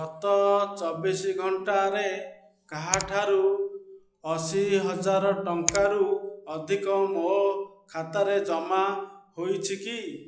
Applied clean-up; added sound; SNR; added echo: classical method log-MMSE.